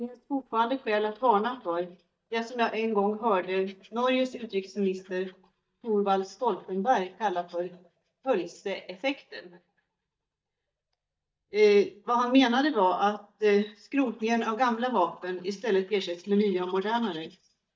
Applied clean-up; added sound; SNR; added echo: neural mask model DeepFilterNet 3.